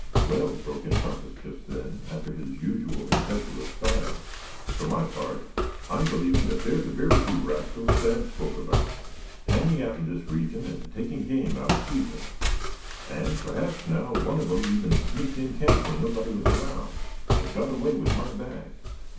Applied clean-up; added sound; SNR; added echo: none; Walk, footsteps; -1 dB; reverberation time 0.6 s.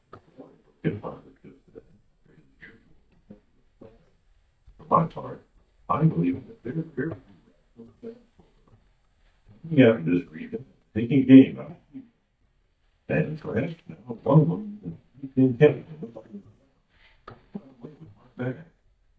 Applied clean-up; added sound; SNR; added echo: neural mask model DeepFilterNet 3.